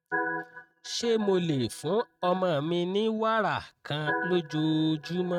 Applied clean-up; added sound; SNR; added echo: neural mask model RNNoise.